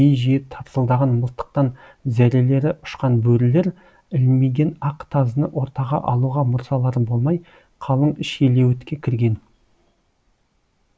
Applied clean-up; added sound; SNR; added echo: none; none; none; none.